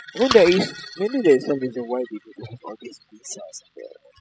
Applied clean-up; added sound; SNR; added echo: classical method spectral subtraction.